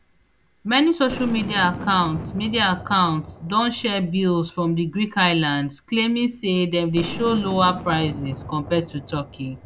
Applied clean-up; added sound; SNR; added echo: none; Boom; 14 dB; none.